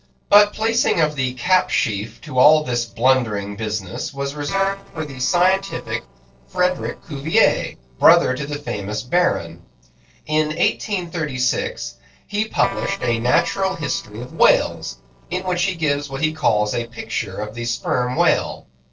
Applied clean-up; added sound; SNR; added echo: neural separator model SepFormer DNS4.